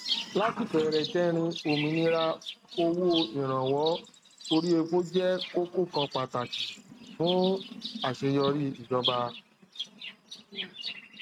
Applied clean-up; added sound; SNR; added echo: neural mask model RNNoise.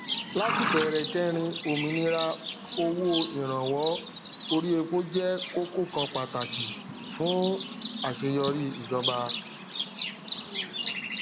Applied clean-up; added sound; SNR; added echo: none; Livestock, farm animals, working animals; 4 dB; none.